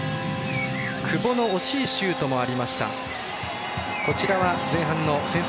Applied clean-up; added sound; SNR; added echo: none; Wind instrument, woodwind instrument + Bird; 8 dB; none.